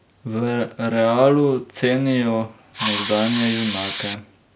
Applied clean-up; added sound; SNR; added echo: none; Hiss; 6 dB; none.